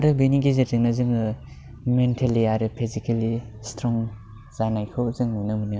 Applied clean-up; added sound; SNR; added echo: none; none; none; none.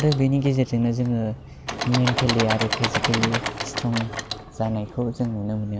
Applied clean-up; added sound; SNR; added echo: none; Engine / Mechanisms; 6 dB; none.